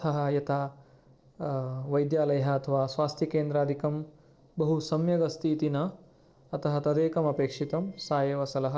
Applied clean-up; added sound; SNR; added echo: neural separator model SepFormer DNS4.